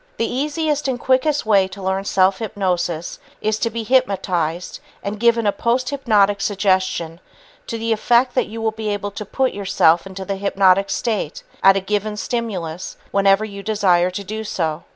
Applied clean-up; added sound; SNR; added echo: none; none; none; none.